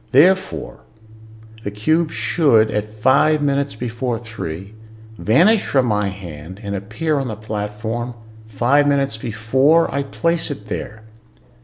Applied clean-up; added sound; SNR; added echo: none; Organ; 19 dB; none.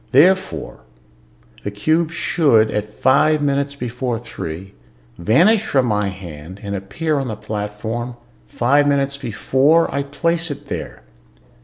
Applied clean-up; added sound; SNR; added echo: none; none; none; none.